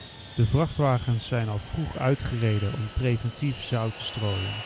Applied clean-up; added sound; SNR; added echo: none; Fixed-wing aircraft, airplane; 15 dB; none.